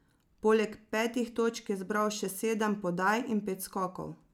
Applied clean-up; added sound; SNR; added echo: none; none; none; none.